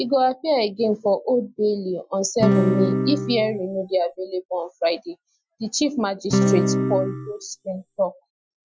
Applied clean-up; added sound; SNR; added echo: classical method Wiener filter.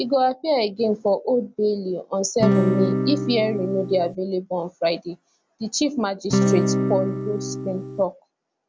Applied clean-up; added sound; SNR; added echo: none; Acoustic guitar / Strum; -1 dB; none.